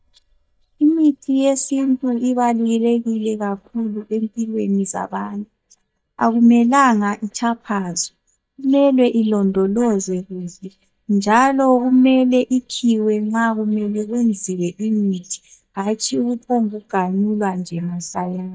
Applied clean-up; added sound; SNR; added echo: neural mask model DeepFilterNet 3.